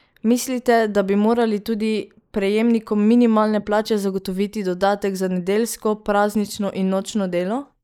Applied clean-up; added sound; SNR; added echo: neural mask model Resemble Enhance denoiser.